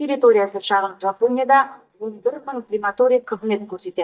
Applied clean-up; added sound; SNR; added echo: neural mask model DeepFilterNet 3.